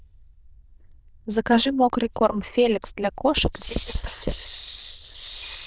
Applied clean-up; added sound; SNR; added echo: neural diffusion model UNIVERSE++.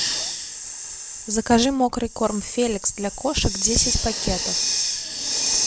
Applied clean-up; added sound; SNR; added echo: none; Hiss; 3 dB; none.